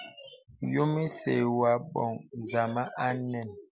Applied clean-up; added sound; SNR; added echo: none; none; none; none.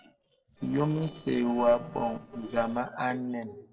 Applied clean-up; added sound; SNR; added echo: neural separator model SepFormer DNS4.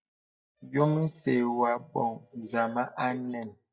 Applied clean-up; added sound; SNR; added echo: neural mask model DeepFilterNet 3.